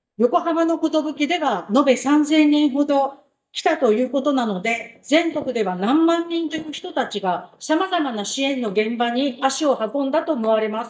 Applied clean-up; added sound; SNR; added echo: neural mask model DeepFilterNet 3.